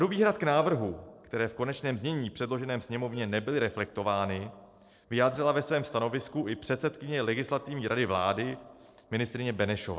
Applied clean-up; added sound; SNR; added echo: neural separator model SepFormer DNS4.